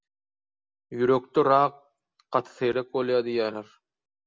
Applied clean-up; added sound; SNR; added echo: none; none; none; none.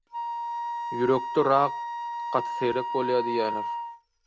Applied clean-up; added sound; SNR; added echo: none; Wind instrument, woodwind instrument; 4 dB; none.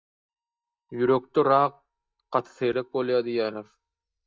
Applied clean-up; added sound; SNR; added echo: neural mask model DeepFilterNet 3.